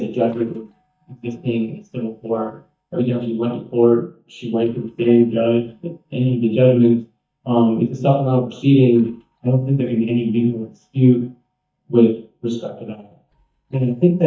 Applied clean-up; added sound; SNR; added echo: neural mask model DeepFilterNet 3.